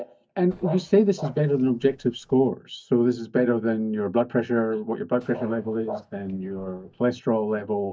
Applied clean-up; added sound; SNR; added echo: neural mask model DeepFilterNet 3.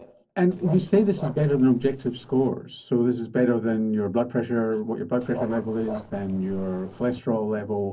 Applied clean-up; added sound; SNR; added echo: neural separator model SepFormer DNS4.